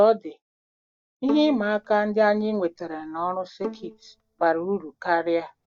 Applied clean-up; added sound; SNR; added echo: neural mask model DeepFilterNet 3.